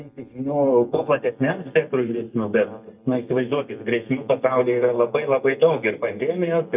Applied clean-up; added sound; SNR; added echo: neural mask model DeepFilterNet 3.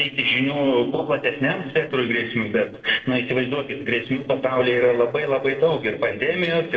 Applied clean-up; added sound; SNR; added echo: neural separator model SepFormer DNS4.